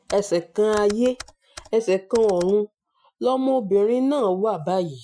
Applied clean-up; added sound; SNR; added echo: classical method Wiener filter.